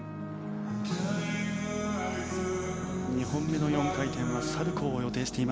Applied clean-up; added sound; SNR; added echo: none; none; none; none.